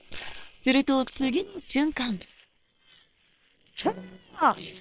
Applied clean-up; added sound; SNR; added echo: neural separator model SepFormer WHAM!.